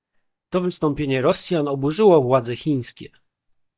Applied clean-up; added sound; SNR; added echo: neural mask model DeepFilterNet 3.